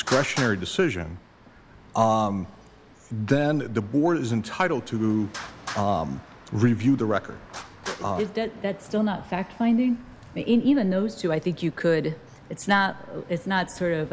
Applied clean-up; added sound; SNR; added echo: none; Traffic noise, roadway noise; 17 dB; none.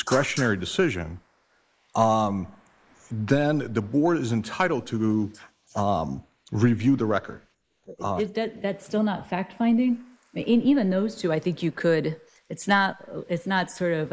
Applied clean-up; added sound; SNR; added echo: neural mask model Resemble Enhance denoiser.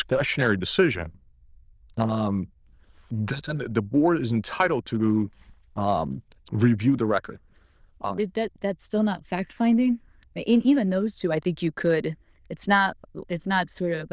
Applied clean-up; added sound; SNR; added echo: neural diffusion model UNIVERSE++.